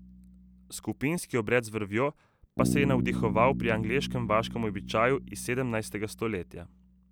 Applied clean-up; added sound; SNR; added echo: none; Bass guitar; 6 dB; none.